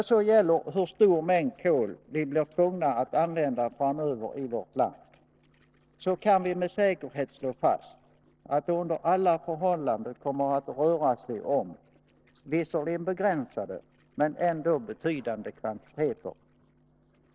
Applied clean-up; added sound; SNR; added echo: neural separator model SepFormer DNS4.